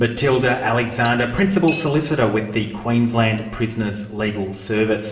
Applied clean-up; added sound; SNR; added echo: none; Cutlery, silverware; 14 dB; reverberation time 1.0 s.